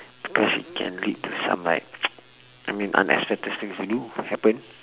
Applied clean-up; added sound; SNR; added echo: none; none; none; none.